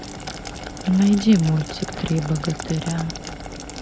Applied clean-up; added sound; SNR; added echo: none; Boiling; 13 dB; none.